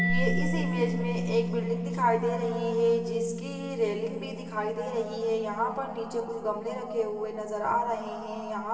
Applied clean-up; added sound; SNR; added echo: none; Mallet percussion; 5 dB; reverberation time 2.8 s.